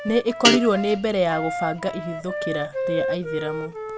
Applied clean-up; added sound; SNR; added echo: none; Guitar + Wind instrument, woodwind instrument; 3 dB; none.